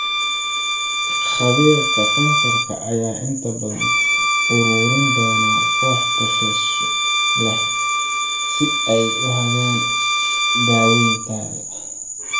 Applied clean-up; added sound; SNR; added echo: none; Bowed string instrument; -2 dB; reverberation time 0.4 s.